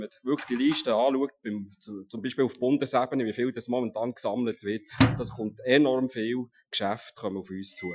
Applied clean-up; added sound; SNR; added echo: classical method Wiener filter.